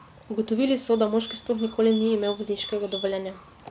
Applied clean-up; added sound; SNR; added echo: none; Bird; 16 dB; none.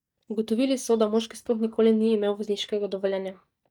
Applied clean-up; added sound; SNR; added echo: neural mask model DeepFilterNet 3.